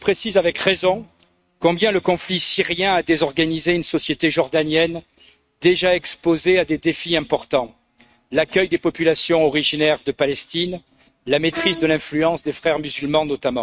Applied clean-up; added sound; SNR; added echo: neural mask model RNNoise.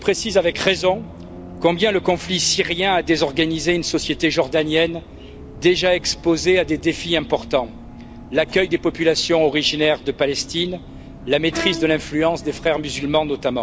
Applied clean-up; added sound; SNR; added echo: none; Bus + Bowed string instrument; 15 dB; none.